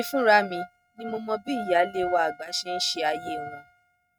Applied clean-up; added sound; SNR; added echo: neural mask model RNNoise.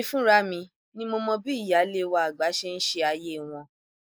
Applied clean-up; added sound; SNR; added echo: neural mask model Resemble Enhance denoiser.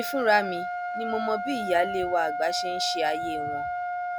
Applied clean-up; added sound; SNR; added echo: none; Trumpet; 3 dB; none.